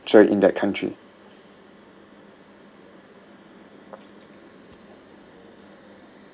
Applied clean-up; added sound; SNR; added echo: none; none; none; none.